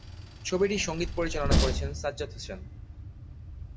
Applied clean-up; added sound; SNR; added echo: none; Train; -1 dB; reverberation time 0.3 s.